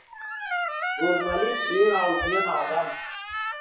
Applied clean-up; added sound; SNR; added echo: classical method WPE with log-MMSE.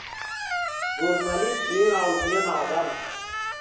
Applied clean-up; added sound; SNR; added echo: none; Squeak; 2 dB; reverberation time 0.9 s.